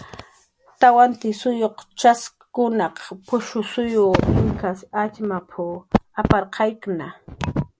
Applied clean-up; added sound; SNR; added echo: none; none; none; none.